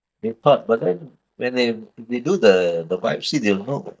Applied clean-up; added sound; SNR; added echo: neural mask model DeepFilterNet 3.